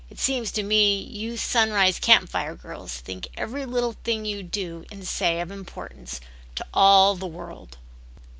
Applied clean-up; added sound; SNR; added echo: none; none; none; none.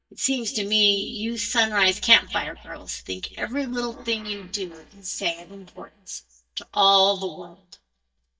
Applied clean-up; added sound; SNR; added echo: neural mask model DeepFilterNet 3.